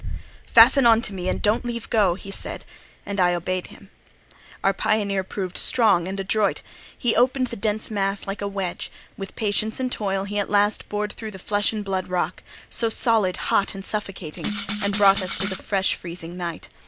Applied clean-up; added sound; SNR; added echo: none; Rattle (instrument); 5 dB; none.